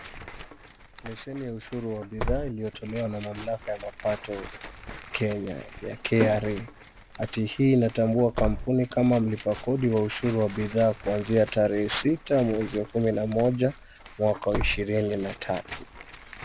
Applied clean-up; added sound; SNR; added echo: none; Tearing; 12 dB; none.